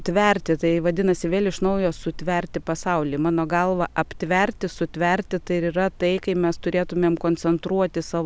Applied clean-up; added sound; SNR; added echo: none; none; none; none.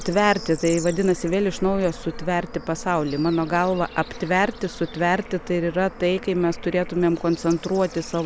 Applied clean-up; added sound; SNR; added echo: none; Bird / Insect / Frog; 18 dB; none.